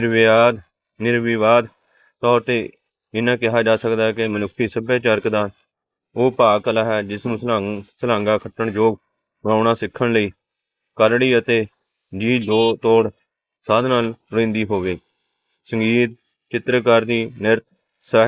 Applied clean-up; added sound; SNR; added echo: neural mask model Resemble Enhance denoiser.